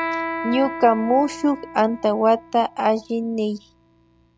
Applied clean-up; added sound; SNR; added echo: none; Electric guitar; 11 dB; none.